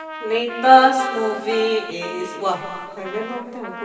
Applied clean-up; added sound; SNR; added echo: none; Trumpet; 14 dB; reverberation time 2.5 s.